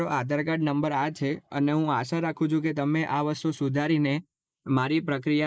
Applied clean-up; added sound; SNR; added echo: neural mask model Resemble Enhance denoiser.